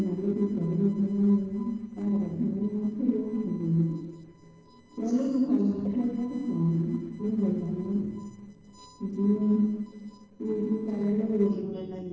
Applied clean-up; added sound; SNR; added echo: neural separator model SepFormer DNS4.